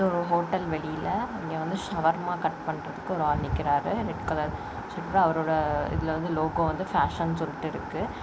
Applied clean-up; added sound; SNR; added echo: none; none; none; none.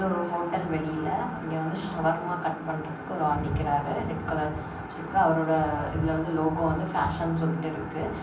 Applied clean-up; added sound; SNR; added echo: none; none; none; reverberation time 0.6 s.